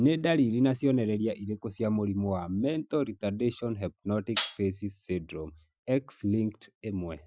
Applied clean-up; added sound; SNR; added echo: classical method Wiener filter.